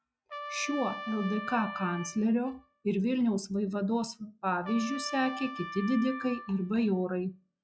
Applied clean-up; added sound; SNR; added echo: classical method log-MMSE.